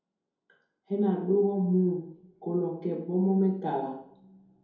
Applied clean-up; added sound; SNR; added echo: none; none; none; reverberation time 2.7 s.